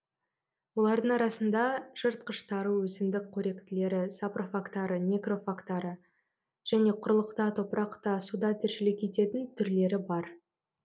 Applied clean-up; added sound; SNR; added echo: none; none; none; none.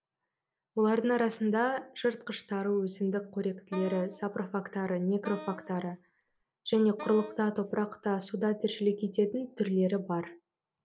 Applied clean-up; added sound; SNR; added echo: none; Wind instrument, woodwind instrument; 16 dB; none.